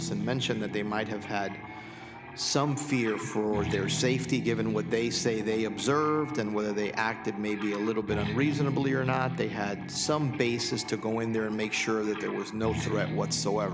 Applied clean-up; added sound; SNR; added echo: none; Guitar; 8 dB; none.